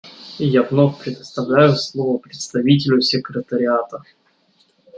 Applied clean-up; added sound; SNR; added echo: none; none; none; none.